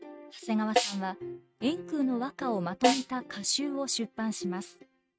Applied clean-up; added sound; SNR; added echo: neural mask model RNNoise.